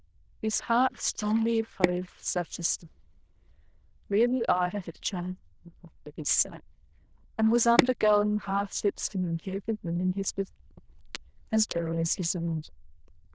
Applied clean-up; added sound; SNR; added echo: neural diffusion model UNIVERSE++.